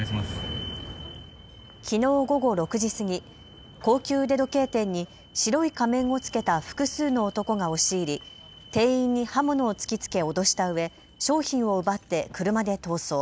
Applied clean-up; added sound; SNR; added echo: none; none; none; none.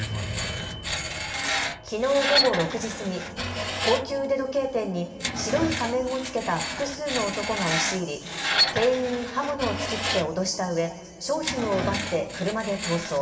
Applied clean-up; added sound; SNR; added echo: none; Screech; 3 dB; reverberation time 2.7 s.